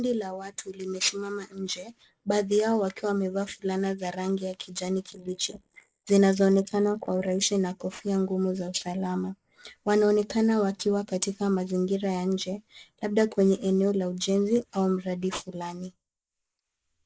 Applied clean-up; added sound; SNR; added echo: neural mask model Resemble Enhance denoiser.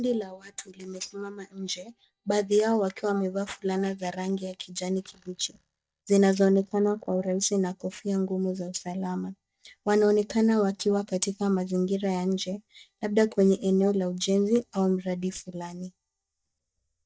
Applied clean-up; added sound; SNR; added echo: neural mask model DeepFilterNet 3.